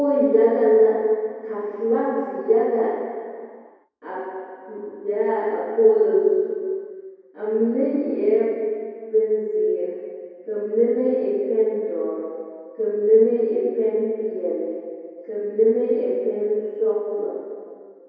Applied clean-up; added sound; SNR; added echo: none; none; none; reverberation time 2.2 s.